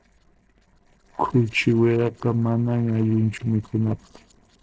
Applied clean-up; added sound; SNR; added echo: neural separator model SepFormer DNS4.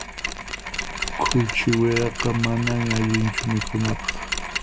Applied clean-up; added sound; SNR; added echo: none; Mechanisms; 5 dB; none.